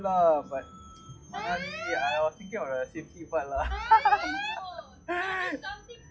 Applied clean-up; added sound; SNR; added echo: classical method log-MMSE.